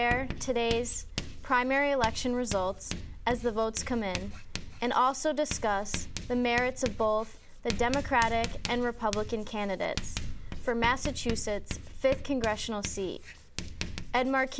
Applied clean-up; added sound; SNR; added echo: none; Writing; 7 dB; none.